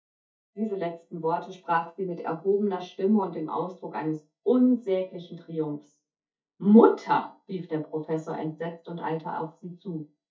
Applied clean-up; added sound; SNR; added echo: neural mask model DeepFilterNet 3.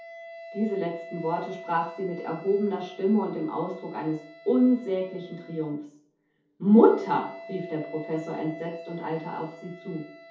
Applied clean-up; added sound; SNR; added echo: none; Wind instrument, woodwind instrument; 17 dB; reverberation time 0.5 s.